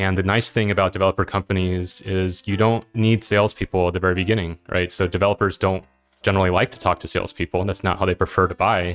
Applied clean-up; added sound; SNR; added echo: neural mask model RNNoise.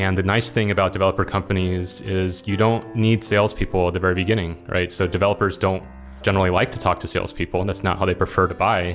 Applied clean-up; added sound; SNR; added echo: none; Piano; 19 dB; none.